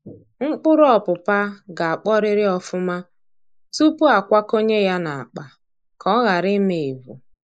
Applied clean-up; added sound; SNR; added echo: neural mask model Resemble Enhance denoiser.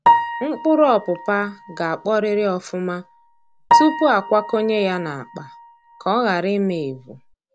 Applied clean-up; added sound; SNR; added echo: none; Piano; 3 dB; none.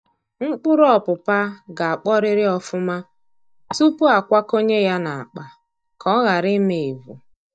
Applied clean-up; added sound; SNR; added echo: neural mask model DeepFilterNet 3.